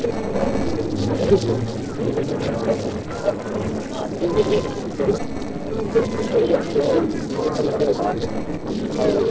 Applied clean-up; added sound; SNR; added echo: neural separator model SepFormer DNS4.